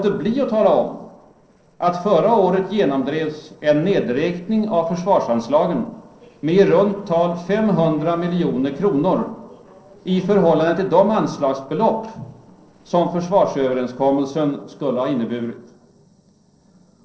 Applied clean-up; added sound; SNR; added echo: neural separator model SepFormer DNS4.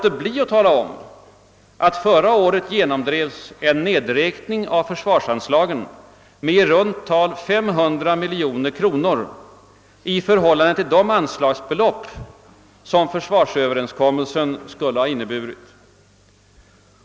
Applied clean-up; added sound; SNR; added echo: none; none; none; none.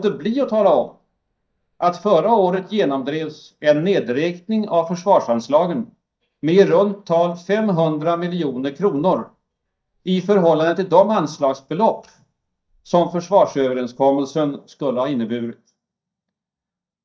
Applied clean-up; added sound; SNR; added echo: neural mask model DeepFilterNet 3.